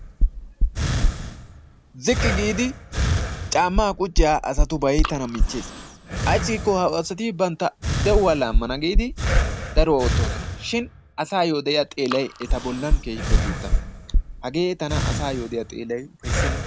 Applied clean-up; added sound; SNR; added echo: none; Knock + Breathing; -1 dB; none.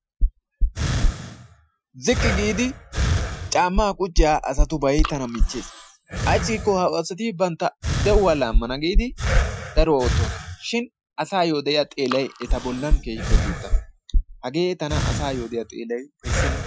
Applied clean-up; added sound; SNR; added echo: classical method Wiener filter.